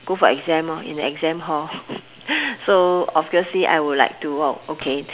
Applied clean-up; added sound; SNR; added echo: none; none; none; none.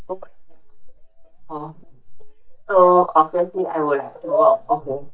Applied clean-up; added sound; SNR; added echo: neural mask model DeepFilterNet 3.